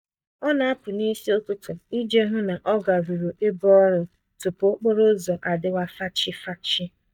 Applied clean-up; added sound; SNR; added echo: neural mask model DeepFilterNet 3.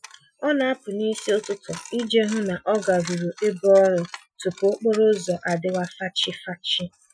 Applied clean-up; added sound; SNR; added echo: classical method Wiener filter.